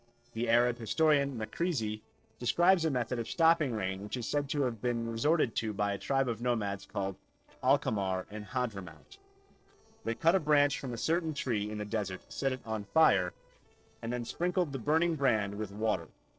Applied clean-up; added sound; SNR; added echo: neural separator model SepFormer DNS4.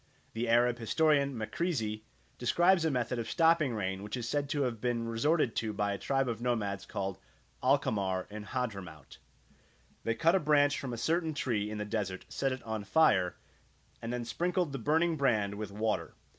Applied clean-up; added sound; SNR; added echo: none; none; none; none.